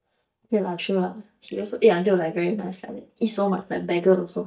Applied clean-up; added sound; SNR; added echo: neural mask model DeepFilterNet 3.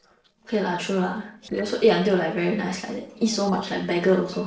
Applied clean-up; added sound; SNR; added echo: neural separator model SepFormer DNS4.